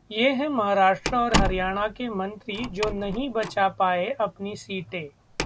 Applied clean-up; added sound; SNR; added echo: none; Slam; 7 dB; none.